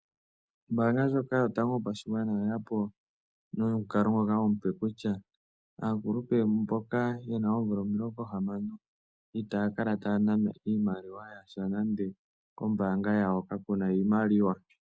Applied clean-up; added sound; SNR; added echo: none; none; none; none.